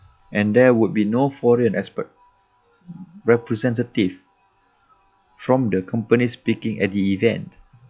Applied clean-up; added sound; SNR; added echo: classical method log-MMSE.